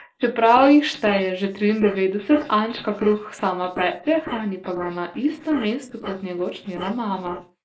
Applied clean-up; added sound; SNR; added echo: neural mask model Resemble Enhance denoiser.